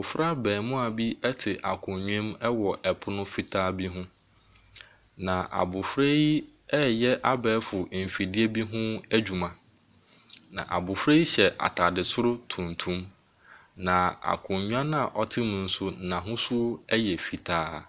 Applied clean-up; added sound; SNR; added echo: none; none; none; none.